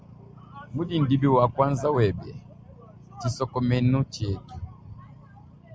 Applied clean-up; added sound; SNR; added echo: none; none; none; none.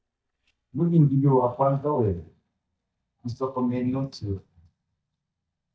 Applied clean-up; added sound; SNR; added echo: neural mask model DeepFilterNet 3.